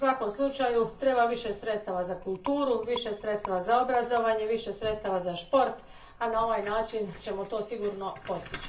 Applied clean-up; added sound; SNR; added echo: none; Rattle; 15 dB; reverberation time 0.3 s.